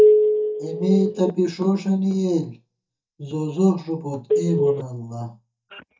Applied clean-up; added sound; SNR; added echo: neural mask model DeepFilterNet 3.